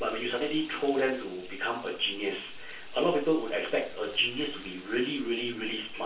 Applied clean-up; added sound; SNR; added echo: none; Frying (food); 20 dB; reverberation time 0.3 s.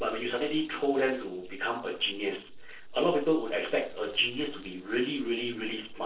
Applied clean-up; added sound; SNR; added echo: neural separator model SepFormer DNS4.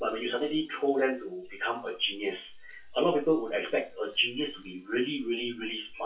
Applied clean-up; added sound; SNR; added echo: classical method WPE with log-MMSE.